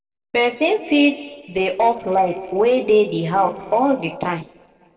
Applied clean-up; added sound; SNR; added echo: neural separator model SepFormer DNS4.